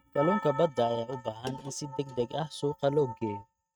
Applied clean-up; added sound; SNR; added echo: neural mask model RNNoise.